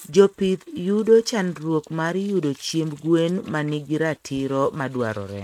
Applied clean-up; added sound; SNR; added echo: neural mask model RNNoise.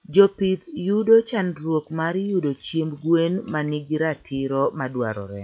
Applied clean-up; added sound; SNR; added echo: classical method log-MMSE.